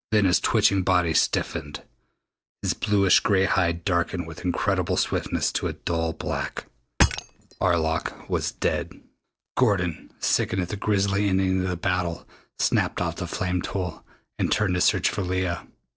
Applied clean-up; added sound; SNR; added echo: neural separator model SepFormer DNS4.